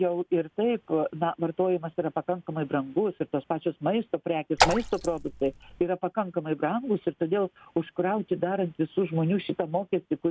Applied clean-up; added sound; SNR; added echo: none; Raindrop / Splash, splatter; 1 dB; none.